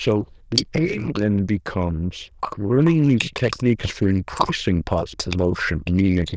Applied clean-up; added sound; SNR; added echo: neural diffusion model UNIVERSE++.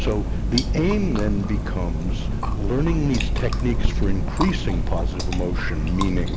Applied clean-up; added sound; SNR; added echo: none; Chewing, mastication; -2 dB; none.